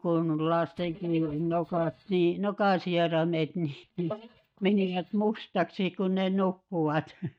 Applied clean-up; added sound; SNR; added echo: neural mask model DeepFilterNet 3.